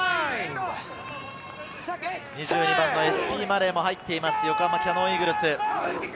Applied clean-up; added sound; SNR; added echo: none; none; none; none.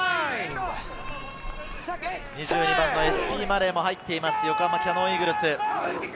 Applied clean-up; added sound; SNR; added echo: none; Hammer; 11 dB; none.